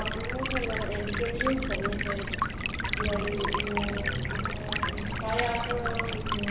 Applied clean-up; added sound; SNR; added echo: none; Stream; -2 dB; none.